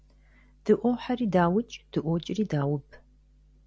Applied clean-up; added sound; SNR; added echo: none; none; none; none.